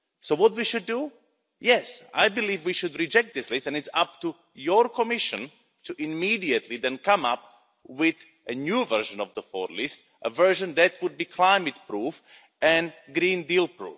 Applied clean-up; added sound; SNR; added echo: none; none; none; none.